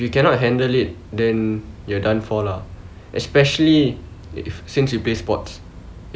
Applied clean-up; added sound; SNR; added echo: none; none; none; none.